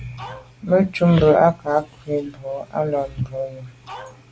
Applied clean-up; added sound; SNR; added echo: none; Dog; 17 dB; none.